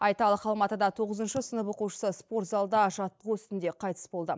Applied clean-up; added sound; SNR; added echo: neural mask model DeepFilterNet 3.